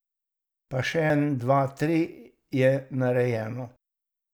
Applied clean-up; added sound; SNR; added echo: none; none; none; none.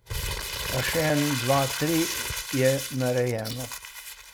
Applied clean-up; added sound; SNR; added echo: none; Crumpling, crinkling; 5 dB; none.